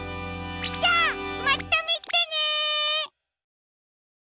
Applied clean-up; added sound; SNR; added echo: none; none; none; none.